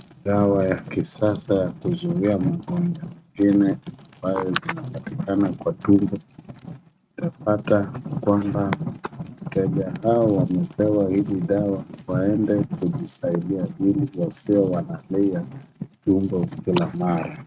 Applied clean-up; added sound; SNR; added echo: neural mask model RNNoise.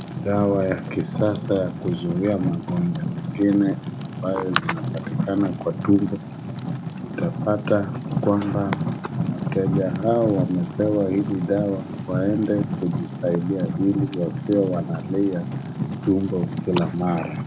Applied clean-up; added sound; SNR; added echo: none; Fire; 4 dB; none.